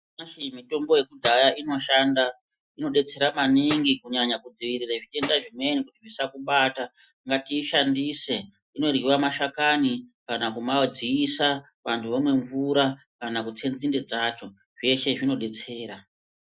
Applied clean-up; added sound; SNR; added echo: classical method Wiener filter.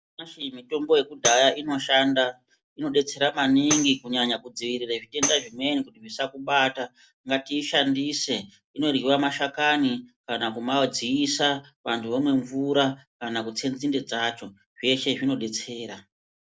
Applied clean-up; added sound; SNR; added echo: none; Tambourine; 8 dB; none.